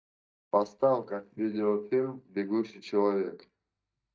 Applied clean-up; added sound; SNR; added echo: neural mask model DeepFilterNet 3.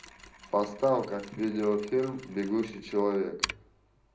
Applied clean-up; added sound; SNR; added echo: none; Mechanisms; 14 dB; reverberation time 0.5 s.